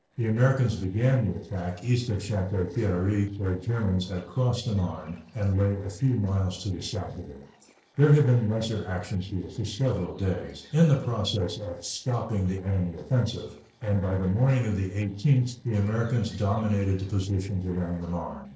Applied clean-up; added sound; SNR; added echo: neural separator model SepFormer DNS4.